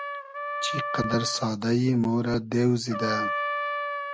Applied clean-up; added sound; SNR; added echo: none; Trumpet; 5 dB; none.